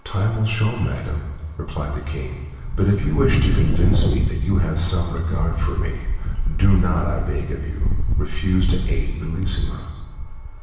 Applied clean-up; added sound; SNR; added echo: none; Wind; 0 dB; reverberation time 1.2 s.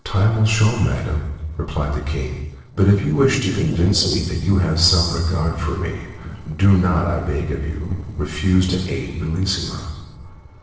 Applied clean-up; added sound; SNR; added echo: neural separator model SepFormer DNS4.